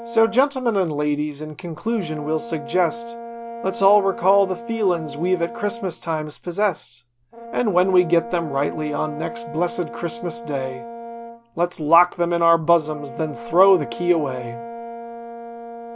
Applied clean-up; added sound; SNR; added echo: none; Brass instrument; 13 dB; none.